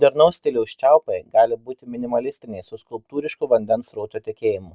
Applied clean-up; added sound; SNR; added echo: none; none; none; none.